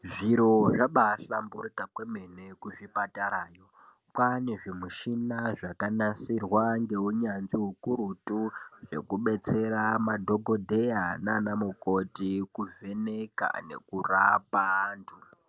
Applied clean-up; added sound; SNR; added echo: none; none; none; none.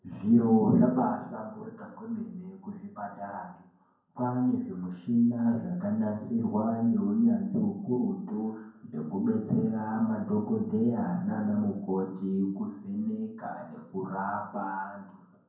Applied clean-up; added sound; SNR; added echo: none; none; none; reverberation time 0.9 s.